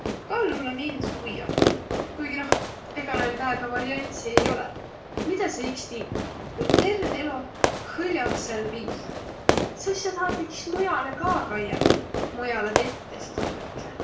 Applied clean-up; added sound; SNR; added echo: none; Fireworks; -2 dB; reverberation time 0.4 s.